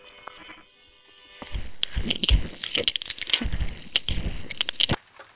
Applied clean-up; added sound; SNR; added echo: neural separator model SepFormer WHAM!.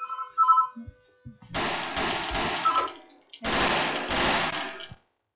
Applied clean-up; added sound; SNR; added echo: classical method log-MMSE.